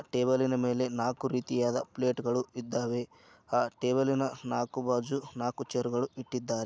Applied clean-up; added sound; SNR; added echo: none; none; none; none.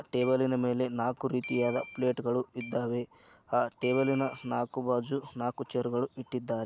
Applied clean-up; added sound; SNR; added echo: none; Keyboard (musical); 14 dB; none.